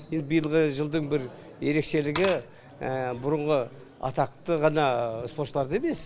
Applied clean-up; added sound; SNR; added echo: none; Glass / Liquid; 16 dB; none.